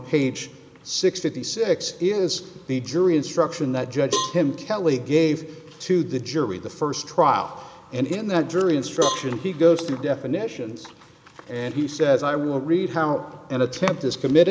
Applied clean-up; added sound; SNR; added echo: none; Cowbell; 10 dB; none.